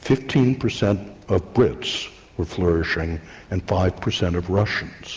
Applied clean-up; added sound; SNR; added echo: none; none; none; none.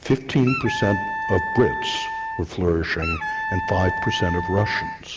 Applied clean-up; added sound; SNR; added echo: none; Wind instrument, woodwind instrument; 5 dB; none.